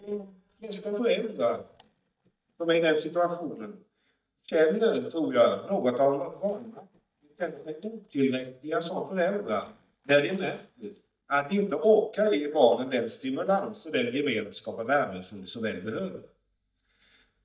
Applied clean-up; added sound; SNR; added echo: neural mask model DeepFilterNet 3.